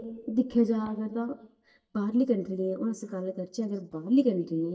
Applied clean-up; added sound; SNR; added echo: neural mask model DeepFilterNet 3.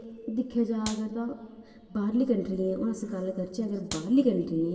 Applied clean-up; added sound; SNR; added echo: none; Clapping; 14 dB; reverberation time 1.9 s.